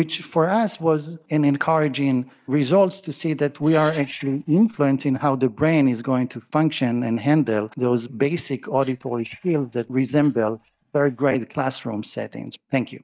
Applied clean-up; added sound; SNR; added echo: neural mask model DeepFilterNet 3.